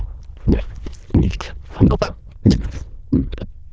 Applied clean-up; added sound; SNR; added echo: neural diffusion model UNIVERSE++.